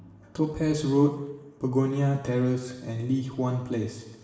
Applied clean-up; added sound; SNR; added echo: none; none; none; reverberation time 1.0 s.